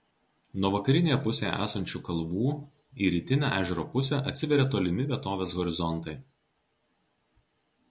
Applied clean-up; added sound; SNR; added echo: none; none; none; none.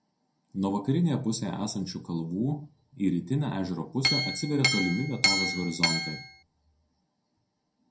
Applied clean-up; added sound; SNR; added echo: none; Chink, clink; -2 dB; reverberation time 0.2 s.